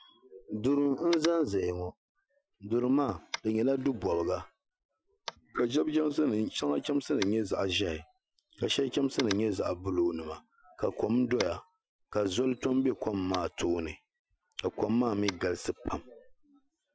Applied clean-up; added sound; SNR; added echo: classical method Wiener filter.